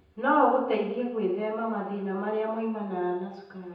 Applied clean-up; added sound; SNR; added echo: none; none; none; reverberation time 0.9 s.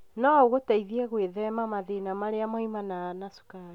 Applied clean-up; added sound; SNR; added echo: none; none; none; none.